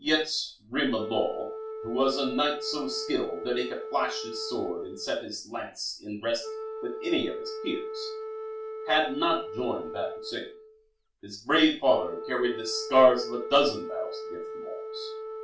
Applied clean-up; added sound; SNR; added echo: none; Wind instrument, woodwind instrument; 9 dB; reverberation time 0.3 s.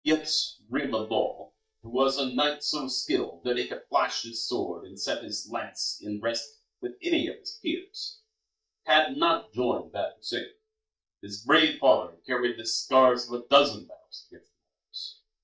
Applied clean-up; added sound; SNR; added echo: neural mask model DeepFilterNet 3.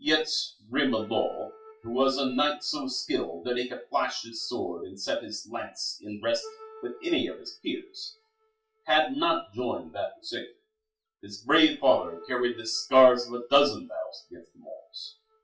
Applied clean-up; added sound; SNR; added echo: classical method WPE with log-MMSE.